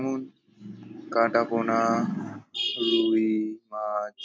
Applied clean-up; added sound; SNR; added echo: none; none; none; none.